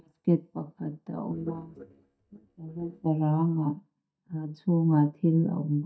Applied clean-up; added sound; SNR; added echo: neural mask model DeepFilterNet 3.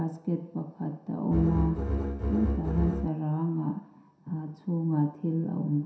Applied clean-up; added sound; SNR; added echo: none; Bowed string instrument; -1 dB; reverberation time 0.7 s.